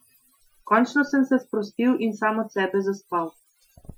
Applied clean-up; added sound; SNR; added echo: classical method Wiener filter.